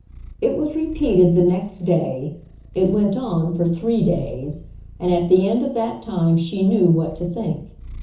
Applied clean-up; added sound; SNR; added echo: none; Purr; 19 dB; reverberation time 0.7 s.